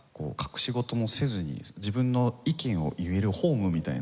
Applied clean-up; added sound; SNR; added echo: none; none; none; none.